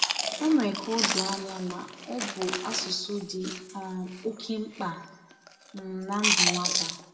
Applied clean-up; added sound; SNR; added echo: none; Chewing, mastication; 0 dB; reverberation time 0.8 s.